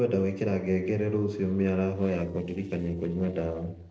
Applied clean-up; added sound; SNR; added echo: neural separator model SepFormer DNS4.